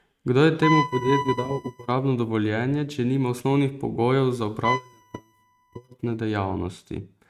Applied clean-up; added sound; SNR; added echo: neural mask model RNNoise.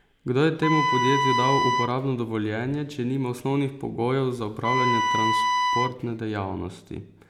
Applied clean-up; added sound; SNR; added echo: none; Wind instrument, woodwind instrument; -3 dB; none.